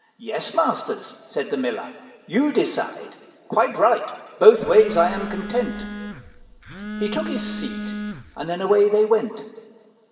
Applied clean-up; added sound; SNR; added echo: none; Telephone; 9 dB; reverberation time 1.8 s.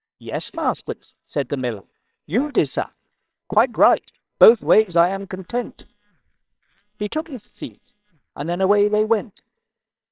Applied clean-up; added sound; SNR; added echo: neural separator model SepFormer WHAMR!.